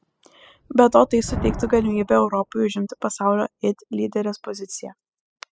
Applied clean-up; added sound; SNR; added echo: classical method spectral subtraction.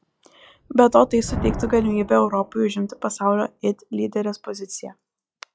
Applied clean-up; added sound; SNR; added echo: classical method log-MMSE.